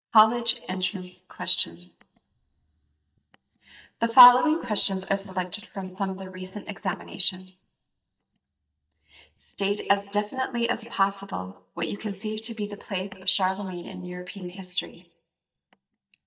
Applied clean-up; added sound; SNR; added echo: neural mask model DeepFilterNet 3.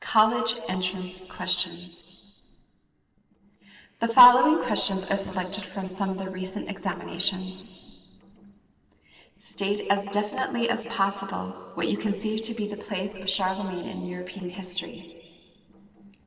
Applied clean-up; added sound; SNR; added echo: neural separator model SepFormer DNS4.